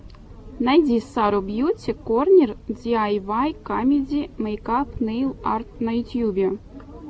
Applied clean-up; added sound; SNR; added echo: none; none; none; none.